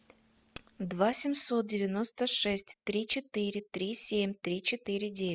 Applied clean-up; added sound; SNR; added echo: classical method spectral subtraction.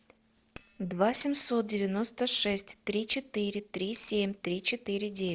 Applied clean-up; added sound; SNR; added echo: neural separator model SepFormer DNS4.